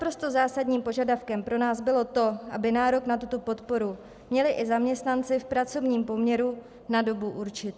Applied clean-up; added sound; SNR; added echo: none; none; none; none.